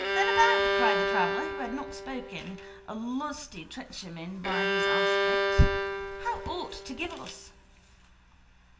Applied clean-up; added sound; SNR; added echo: none; Bowed string instrument; -1 dB; reverberation time 0.8 s.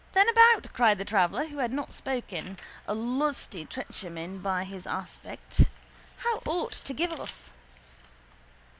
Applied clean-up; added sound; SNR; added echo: none; none; none; none.